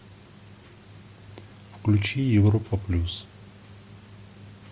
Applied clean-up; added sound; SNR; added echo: none; none; none; none.